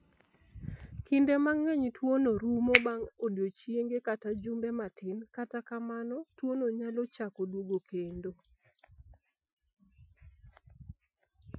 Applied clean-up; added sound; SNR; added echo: classical method Wiener filter.